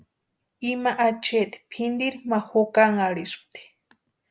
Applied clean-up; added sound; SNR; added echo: none; none; none; none.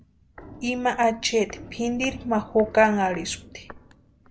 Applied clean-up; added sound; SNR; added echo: none; Walk, footsteps; 18 dB; none.